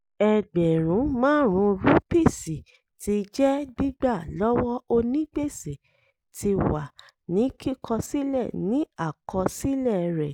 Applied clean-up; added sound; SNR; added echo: none; none; none; none.